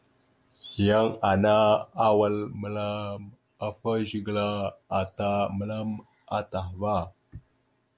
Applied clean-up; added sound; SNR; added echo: none; none; none; none.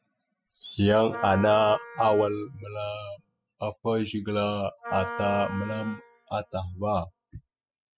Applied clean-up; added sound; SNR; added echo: classical method spectral subtraction.